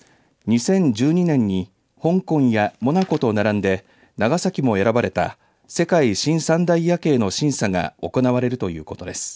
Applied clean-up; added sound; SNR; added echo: none; none; none; none.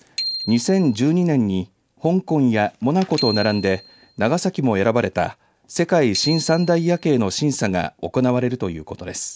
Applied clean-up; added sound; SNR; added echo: none; Bicycle bell; 15 dB; none.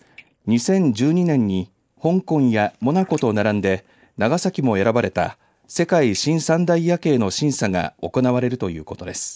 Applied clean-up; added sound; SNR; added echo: neural mask model Resemble Enhance denoiser.